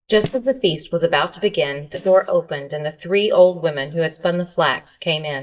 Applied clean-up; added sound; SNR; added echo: neural mask model DeepFilterNet 3.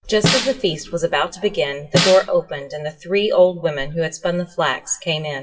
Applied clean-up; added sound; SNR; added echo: classical method WPE with log-MMSE.